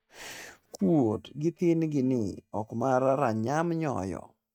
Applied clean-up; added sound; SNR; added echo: neural mask model DeepFilterNet 3.